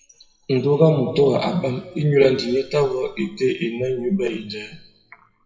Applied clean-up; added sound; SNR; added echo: classical method WPE with log-MMSE.